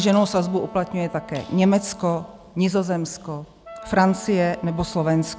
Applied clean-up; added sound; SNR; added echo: none; Wind instrument, woodwind instrument; 19 dB; none.